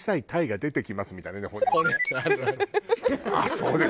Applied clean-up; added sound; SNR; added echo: none; none; none; none.